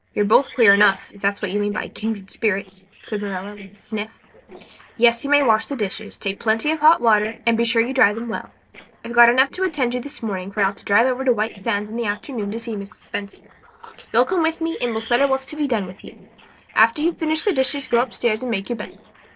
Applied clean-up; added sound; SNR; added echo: neural separator model SepFormer DNS4.